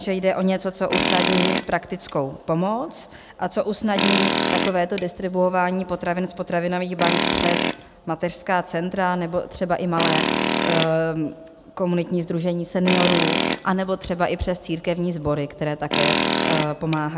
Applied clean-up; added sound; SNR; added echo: none; Tools; 1 dB; none.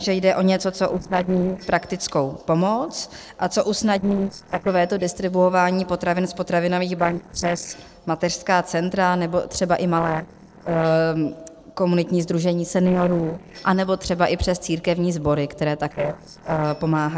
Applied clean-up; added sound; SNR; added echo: neural separator model SepFormer DNS4.